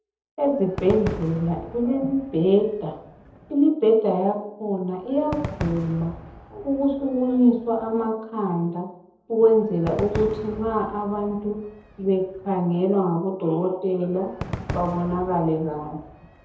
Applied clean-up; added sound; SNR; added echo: none; Crowd / Cheering / Fireworks; 14 dB; reverberation time 0.7 s.